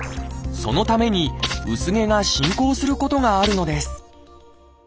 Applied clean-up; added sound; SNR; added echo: none; none; none; none.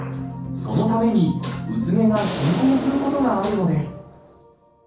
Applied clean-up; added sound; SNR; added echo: none; Explosion; 10 dB; reverberation time 0.6 s.